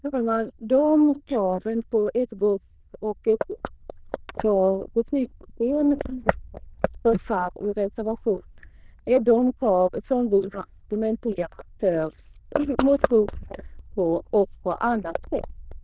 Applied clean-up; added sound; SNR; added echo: neural diffusion model UNIVERSE++.